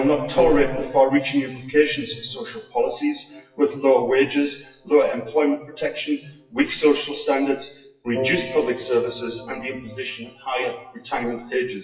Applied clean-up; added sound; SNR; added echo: classical method WPE with log-MMSE.